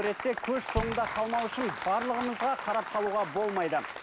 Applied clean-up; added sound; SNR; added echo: none; Bass drum; 14 dB; none.